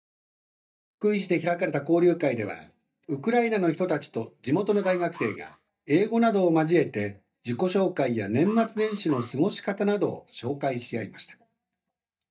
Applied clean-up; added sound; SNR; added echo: neural mask model DeepFilterNet 3.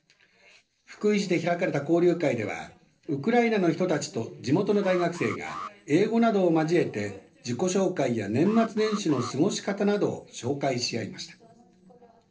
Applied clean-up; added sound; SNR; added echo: neural separator model SepFormer DNS4.